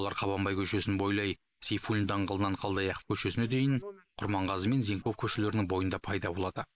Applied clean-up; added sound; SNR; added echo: neural mask model Resemble Enhance denoiser.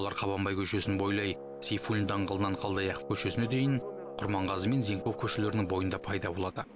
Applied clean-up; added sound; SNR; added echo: none; Wind instrument, woodwind instrument; 12 dB; none.